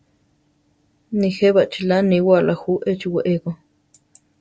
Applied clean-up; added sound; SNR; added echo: none; none; none; none.